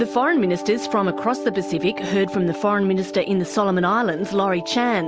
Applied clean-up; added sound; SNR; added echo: none; none; none; none.